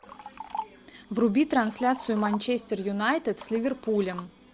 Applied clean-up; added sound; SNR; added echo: none; Liquid; 16 dB; none.